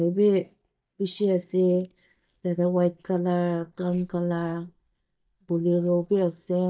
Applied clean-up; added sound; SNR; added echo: neural mask model DeepFilterNet 3.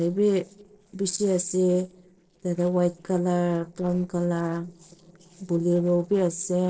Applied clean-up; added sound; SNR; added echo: neural separator model SepFormer DNS4.